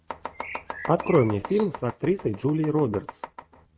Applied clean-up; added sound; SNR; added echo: neural mask model RNNoise.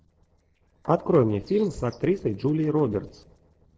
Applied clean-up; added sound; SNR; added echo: neural separator model SepFormer DNS4.